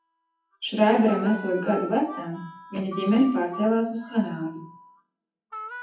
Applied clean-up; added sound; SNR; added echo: classical method WPE with log-MMSE.